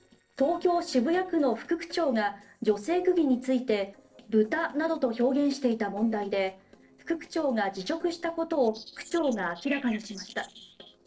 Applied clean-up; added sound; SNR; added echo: neural separator model SepFormer DNS4.